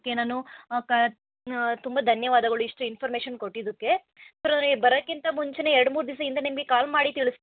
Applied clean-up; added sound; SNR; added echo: none; none; none; none.